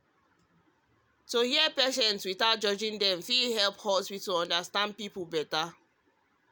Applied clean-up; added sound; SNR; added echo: none; none; none; none.